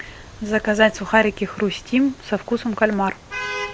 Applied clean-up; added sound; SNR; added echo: none; Traffic noise, roadway noise / Vehicle horn, car horn, honking; 14 dB; none.